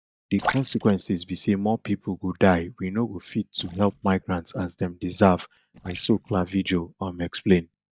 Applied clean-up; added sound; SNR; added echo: neural mask model DeepFilterNet 3.